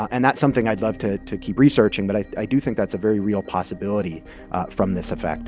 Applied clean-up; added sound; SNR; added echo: none; none; none; none.